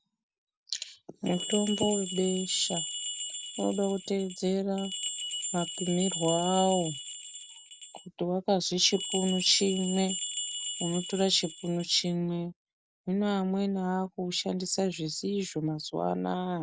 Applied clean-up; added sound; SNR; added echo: none; Bell; 6 dB; none.